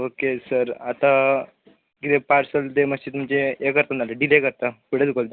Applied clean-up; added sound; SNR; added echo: none; none; none; none.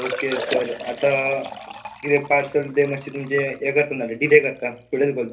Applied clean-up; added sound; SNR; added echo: none; Liquid; 12 dB; reverberation time 0.3 s.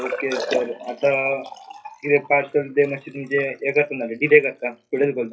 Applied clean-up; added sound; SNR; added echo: classical method WPE with log-MMSE.